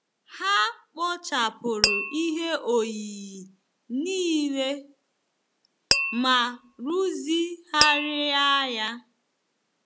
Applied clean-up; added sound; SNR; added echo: none; Glass; 2 dB; none.